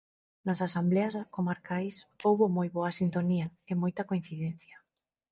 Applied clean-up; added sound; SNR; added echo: neural mask model DeepFilterNet 3.